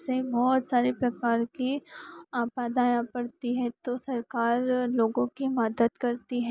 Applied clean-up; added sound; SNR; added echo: none; none; none; none.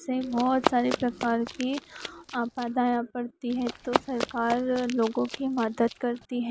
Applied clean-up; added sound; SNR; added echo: none; Run; 8 dB; none.